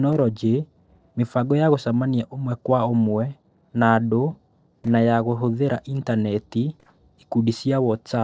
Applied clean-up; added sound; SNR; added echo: neural separator model SepFormer DNS4.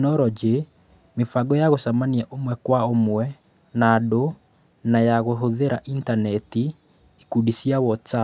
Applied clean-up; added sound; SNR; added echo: none; none; none; none.